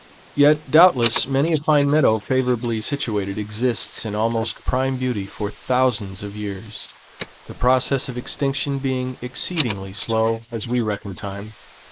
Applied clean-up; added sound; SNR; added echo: neural mask model Resemble Enhance denoiser.